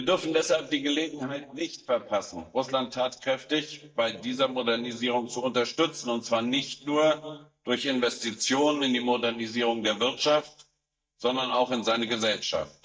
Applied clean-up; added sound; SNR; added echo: neural mask model DeepFilterNet 3.